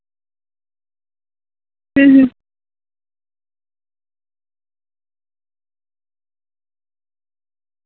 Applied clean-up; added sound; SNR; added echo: none; none; none; none.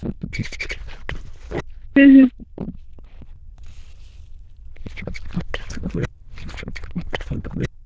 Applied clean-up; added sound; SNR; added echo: neural diffusion model UNIVERSE++.